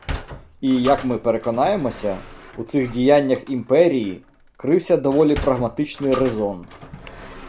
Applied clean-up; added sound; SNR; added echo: none; Sliding door; 15 dB; none.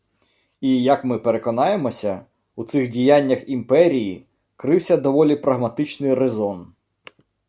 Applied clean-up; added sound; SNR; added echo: none; none; none; none.